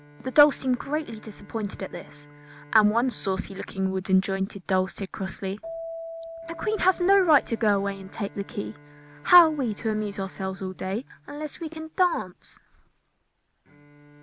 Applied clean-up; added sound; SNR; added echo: none; Keyboard (musical) + Bowed string instrument; 19 dB; none.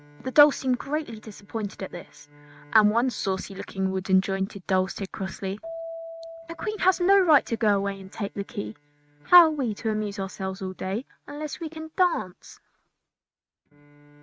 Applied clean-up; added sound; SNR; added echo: neural mask model RNNoise.